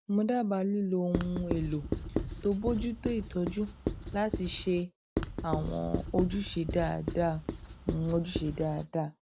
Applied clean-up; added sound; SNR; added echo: none; Writing; 4 dB; none.